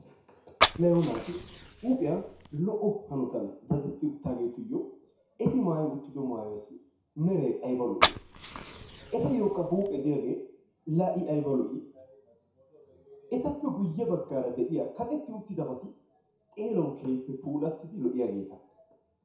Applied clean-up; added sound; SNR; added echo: none; Fire; 0 dB; reverberation time 0.6 s.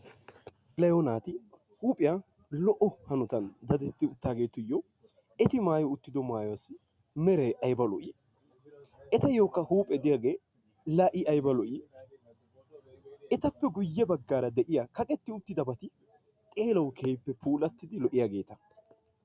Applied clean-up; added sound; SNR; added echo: none; none; none; none.